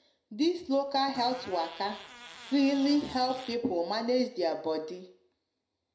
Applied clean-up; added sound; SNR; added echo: none; Fart; 17 dB; reverberation time 0.5 s.